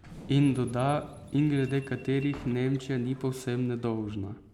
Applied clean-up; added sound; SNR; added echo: none; Subway, metro, underground + Wind; 19 dB; none.